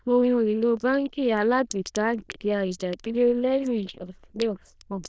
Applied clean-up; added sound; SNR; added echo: neural diffusion model UNIVERSE++.